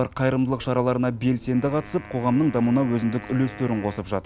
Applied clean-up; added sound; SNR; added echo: none; Wind instrument, woodwind instrument; 20 dB; none.